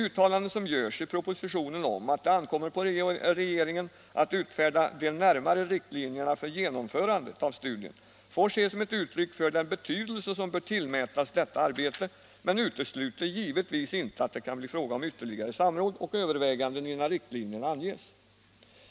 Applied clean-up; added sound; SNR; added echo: none; none; none; none.